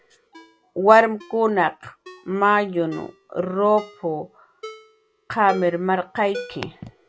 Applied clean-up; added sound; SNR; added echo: none; Ringtone; 20 dB; none.